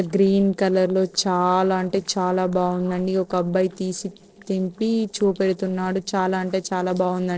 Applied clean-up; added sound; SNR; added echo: neural separator model SepFormer DNS4.